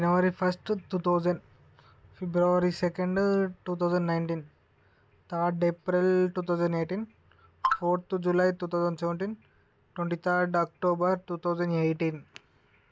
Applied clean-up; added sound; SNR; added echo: none; none; none; none.